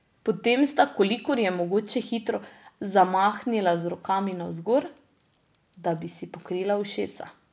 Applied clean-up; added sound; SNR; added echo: none; none; none; none.